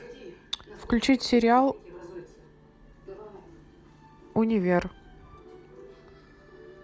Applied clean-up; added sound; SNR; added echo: none; none; none; none.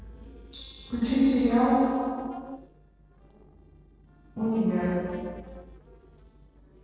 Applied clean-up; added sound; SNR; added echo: neural separator model SepFormer DNS4.